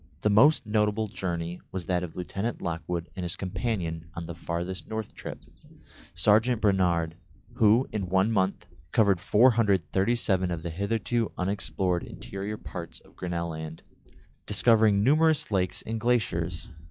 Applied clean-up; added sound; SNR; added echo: classical method log-MMSE.